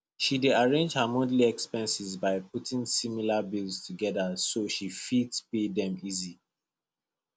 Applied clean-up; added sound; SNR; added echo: none; none; none; none.